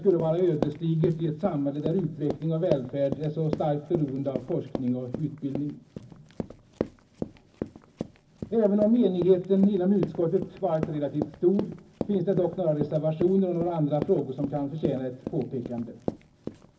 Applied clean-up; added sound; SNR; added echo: none; Run; 10 dB; reverberation time 0.4 s.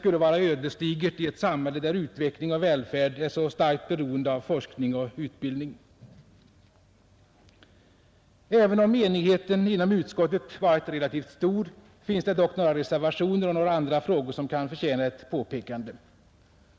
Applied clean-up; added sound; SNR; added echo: none; none; none; none.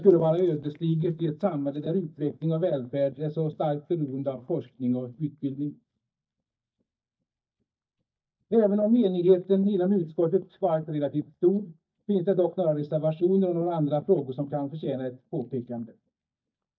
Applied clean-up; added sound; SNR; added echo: neural mask model DeepFilterNet 3.